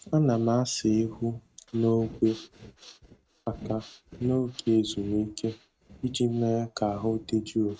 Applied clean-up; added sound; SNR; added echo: neural mask model RNNoise.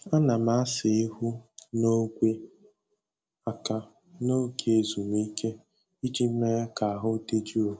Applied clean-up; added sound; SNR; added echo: none; none; none; none.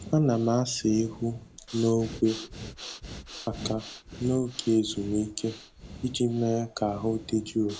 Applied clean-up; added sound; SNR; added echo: none; Breathing; 15 dB; none.